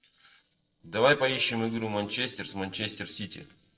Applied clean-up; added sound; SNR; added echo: neural separator model SepFormer DNS4.